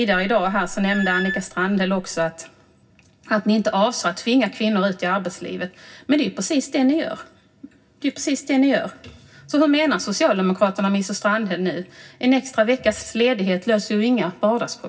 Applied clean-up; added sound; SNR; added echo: none; Squeak / Screech; 11 dB; reverberation time 0.4 s.